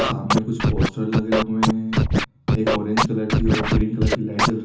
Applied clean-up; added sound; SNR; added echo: none; Scratching (performance technique); -3 dB; reverberation time 0.6 s.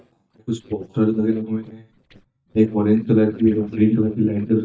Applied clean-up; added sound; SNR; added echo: neural mask model DeepFilterNet 3.